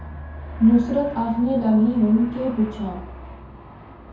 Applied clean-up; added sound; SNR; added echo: none; Aircraft; 15 dB; reverberation time 0.6 s.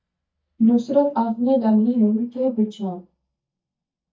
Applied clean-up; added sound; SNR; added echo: neural mask model DeepFilterNet 3.